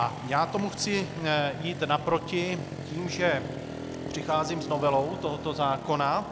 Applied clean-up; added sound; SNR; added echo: none; Motorcycle; 9 dB; none.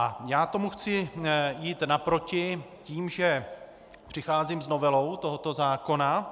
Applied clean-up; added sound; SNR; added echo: none; none; none; none.